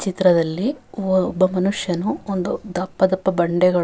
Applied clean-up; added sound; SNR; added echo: none; none; none; none.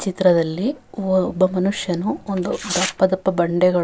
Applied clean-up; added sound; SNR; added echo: none; Tearing; 11 dB; none.